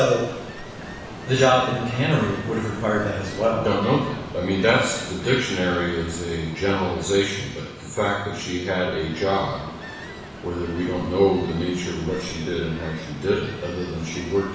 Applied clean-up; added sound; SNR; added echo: none; Ocean; 14 dB; reverberation time 1.1 s.